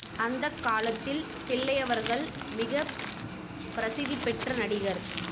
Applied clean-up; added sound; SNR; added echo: none; Crumpling, crinkling; 9 dB; none.